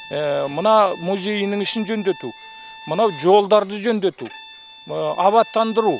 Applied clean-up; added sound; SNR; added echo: none; Bowed string instrument; 20 dB; none.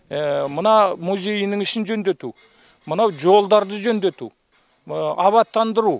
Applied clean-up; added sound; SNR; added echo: none; none; none; none.